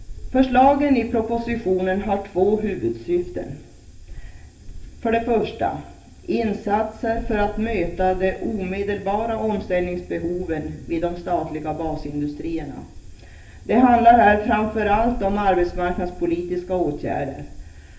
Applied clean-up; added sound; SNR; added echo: none; Insect; 15 dB; reverberation time 0.3 s.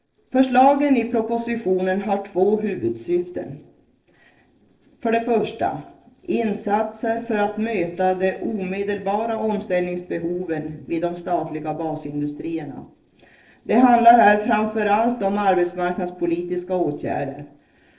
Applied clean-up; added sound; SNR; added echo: neural separator model SepFormer DNS4.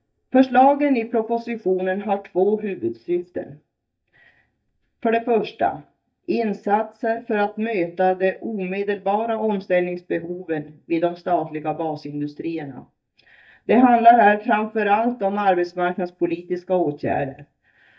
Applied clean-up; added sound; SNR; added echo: neural mask model DeepFilterNet 3.